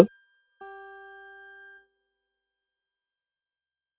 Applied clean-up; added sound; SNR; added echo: neural mask model RNNoise.